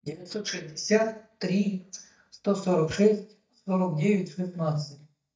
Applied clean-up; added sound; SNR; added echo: neural mask model DeepFilterNet 3.